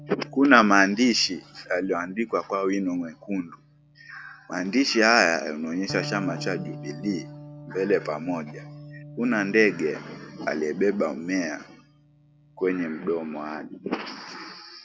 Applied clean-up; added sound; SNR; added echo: none; Electric guitar; 18 dB; none.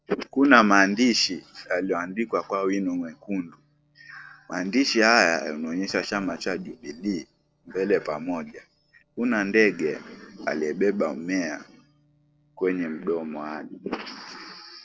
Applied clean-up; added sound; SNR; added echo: neural separator model SepFormer DNS4.